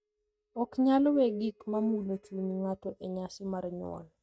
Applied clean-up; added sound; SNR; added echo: neural mask model DeepFilterNet 3.